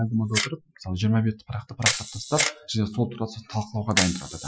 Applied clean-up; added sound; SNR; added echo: classical method Wiener filter.